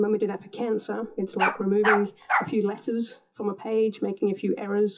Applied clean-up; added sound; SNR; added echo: classical method WPE with log-MMSE.